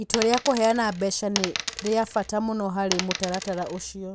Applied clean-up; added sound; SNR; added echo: none; Coin (dropping); 7 dB; none.